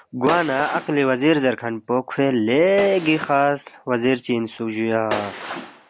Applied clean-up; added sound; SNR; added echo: none; Gunshot, gunfire; 14 dB; none.